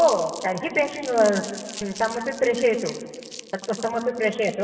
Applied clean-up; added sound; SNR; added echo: none; Crumpling, crinkling; 16 dB; reverberation time 1.9 s.